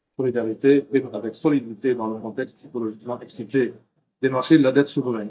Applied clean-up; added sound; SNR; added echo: neural mask model DeepFilterNet 3.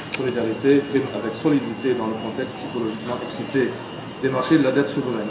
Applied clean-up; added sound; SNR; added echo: none; Alarm; 11 dB; reverberation time 0.7 s.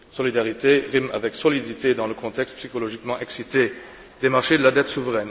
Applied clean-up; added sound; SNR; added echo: none; none; none; none.